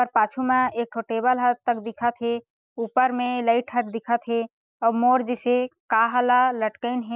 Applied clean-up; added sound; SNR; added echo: none; none; none; none.